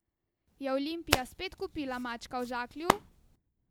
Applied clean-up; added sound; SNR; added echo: none; Hands; -2 dB; none.